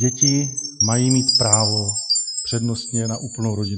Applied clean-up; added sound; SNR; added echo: classical method Wiener filter.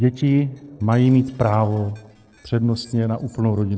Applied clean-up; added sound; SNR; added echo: neural separator model SepFormer DNS4.